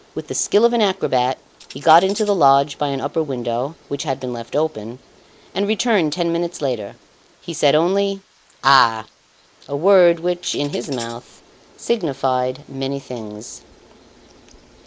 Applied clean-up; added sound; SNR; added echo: neural mask model Resemble Enhance denoiser.